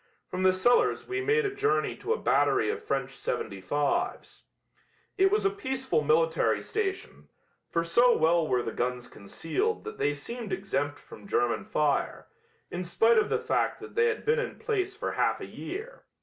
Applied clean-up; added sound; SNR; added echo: none; none; none; none.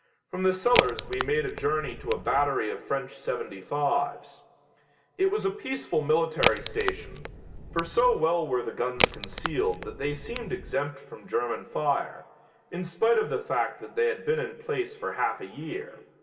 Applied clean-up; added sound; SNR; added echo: none; Crack; 3 dB; reverberation time 1.9 s.